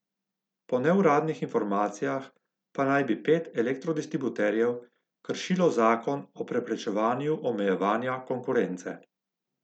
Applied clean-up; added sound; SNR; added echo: none; none; none; none.